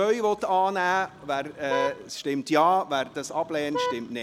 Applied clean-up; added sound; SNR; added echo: none; Vehicle horn, car horn, honking; 8 dB; none.